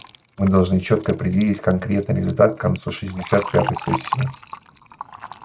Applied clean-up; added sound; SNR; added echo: neural mask model RNNoise.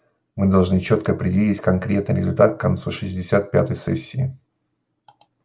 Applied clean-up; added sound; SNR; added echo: none; none; none; none.